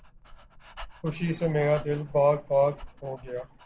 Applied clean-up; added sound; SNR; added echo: none; Dog; 18 dB; none.